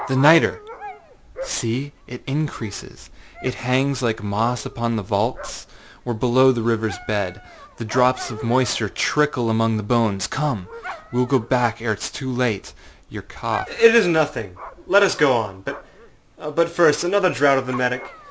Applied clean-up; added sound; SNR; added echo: none; Dog; 17 dB; none.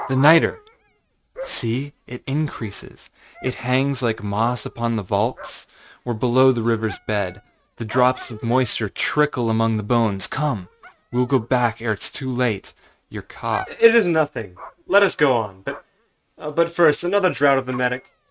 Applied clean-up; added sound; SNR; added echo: neural mask model RNNoise.